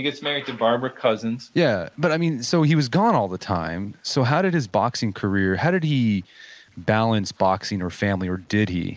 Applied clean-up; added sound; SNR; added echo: none; none; none; none.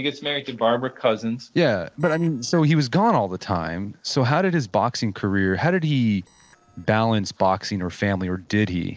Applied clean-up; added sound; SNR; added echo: neural separator model SepFormer DNS4.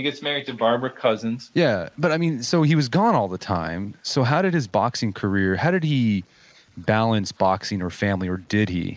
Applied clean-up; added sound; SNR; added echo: neural mask model Resemble Enhance denoiser.